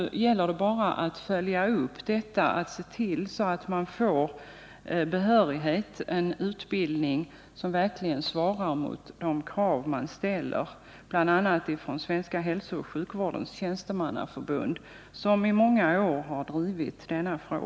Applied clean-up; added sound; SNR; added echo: none; none; none; none.